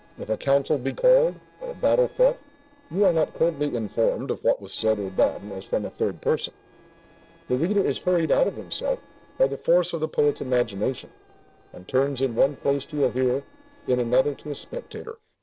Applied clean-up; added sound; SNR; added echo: neural separator model SepFormer DNS4.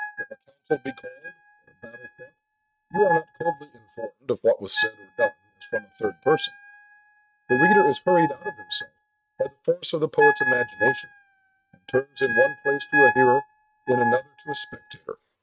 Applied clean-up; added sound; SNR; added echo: neural mask model RNNoise.